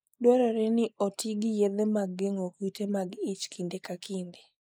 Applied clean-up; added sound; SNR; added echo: neural mask model Resemble Enhance denoiser.